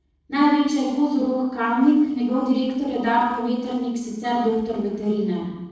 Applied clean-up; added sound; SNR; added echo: neural separator model SepFormer DNS4.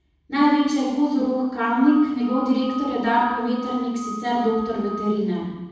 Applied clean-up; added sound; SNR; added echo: none; Screech / Glass; 13 dB; reverberation time 1.1 s.